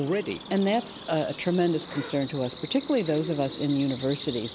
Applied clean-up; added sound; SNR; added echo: none; Bird vocalization, bird call, bird song; 8 dB; none.